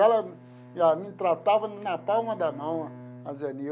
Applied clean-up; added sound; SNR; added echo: none; Bowed string instrument; 20 dB; none.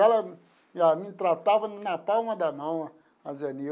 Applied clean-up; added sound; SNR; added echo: none; none; none; none.